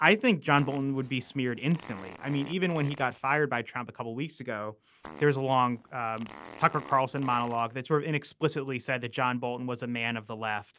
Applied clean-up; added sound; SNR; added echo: none; Fart; 19 dB; none.